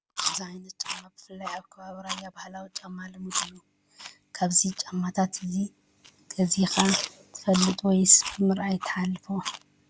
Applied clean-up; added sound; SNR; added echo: none; Chewing, mastication; 9 dB; none.